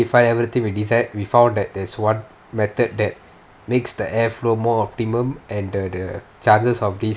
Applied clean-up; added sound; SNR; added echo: none; none; none; none.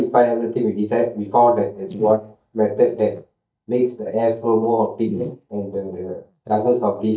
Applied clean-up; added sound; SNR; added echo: neural mask model DeepFilterNet 3.